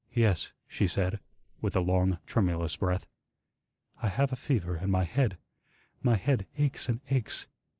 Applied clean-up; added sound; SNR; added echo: neural mask model Resemble Enhance denoiser.